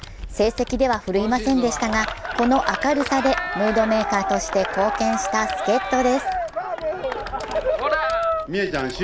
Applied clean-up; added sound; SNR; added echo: none; Computer keyboard; 17 dB; none.